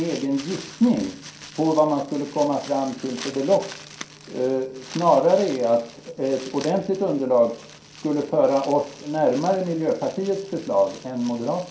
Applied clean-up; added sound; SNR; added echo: none; Crumpling, crinkling; 19 dB; reverberation time 0.5 s.